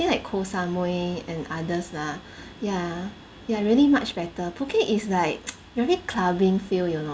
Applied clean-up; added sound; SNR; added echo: none; none; none; none.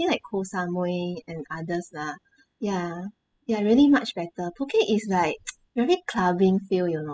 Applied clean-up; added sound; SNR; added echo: classical method spectral subtraction.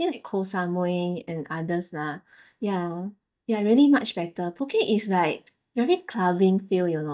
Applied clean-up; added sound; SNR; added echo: neural mask model DeepFilterNet 3.